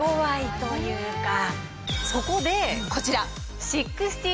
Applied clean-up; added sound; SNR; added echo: none; none; none; none.